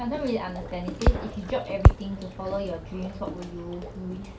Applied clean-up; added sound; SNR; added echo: none; Bathtub (filling or washing) / Water / Splash, splatter; 18 dB; none.